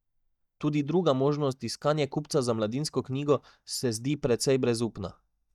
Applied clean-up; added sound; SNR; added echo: neural mask model DeepFilterNet 3.